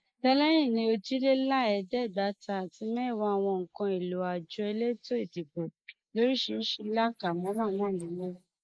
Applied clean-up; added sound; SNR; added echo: neural mask model Resemble Enhance denoiser.